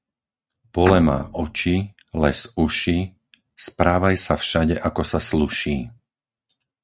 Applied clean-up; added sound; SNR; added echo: neural mask model RNNoise.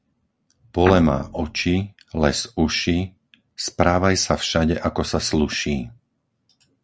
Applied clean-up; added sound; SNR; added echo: none; Guitar; 9 dB; none.